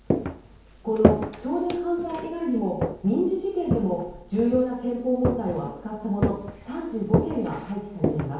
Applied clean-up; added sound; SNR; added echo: none; Walk, footsteps; 2 dB; reverberation time 1.0 s.